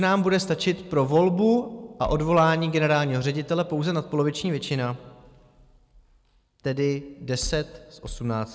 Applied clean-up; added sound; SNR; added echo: none; none; none; none.